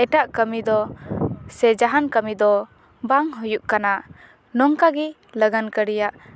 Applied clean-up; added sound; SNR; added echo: none; none; none; none.